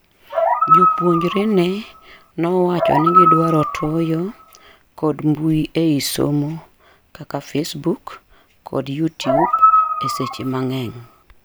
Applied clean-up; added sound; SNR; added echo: none; Animal; -2 dB; none.